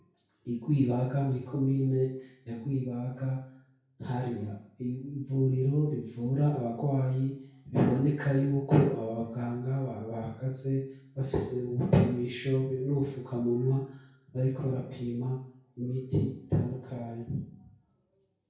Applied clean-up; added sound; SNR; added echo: none; none; none; reverberation time 0.6 s.